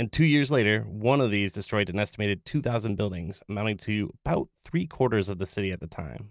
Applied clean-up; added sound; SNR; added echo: none; none; none; none.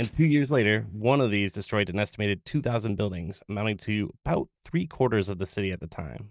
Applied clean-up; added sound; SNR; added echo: neural mask model DeepFilterNet 3.